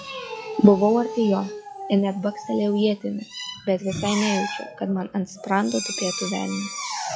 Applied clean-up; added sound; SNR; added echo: classical method log-MMSE.